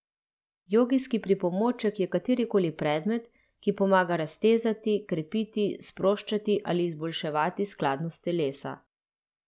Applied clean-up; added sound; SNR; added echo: none; none; none; none.